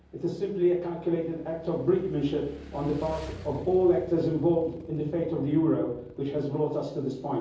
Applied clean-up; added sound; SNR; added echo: none; Motorcycle / Engine; 18 dB; reverberation time 0.7 s.